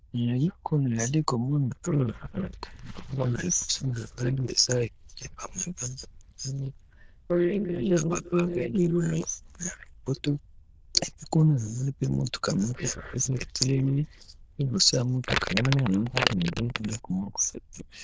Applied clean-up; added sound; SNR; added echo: neural diffusion model UNIVERSE++.